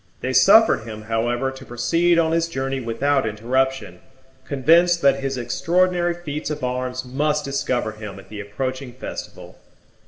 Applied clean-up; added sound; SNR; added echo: none; none; none; reverberation time 2.0 s.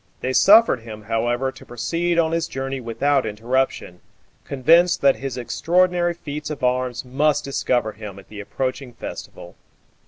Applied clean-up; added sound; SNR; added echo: none; none; none; none.